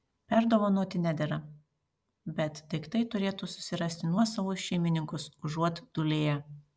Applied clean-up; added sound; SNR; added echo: none; none; none; none.